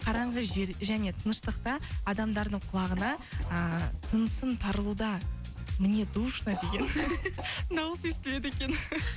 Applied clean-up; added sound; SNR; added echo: none; Cough; 17 dB; none.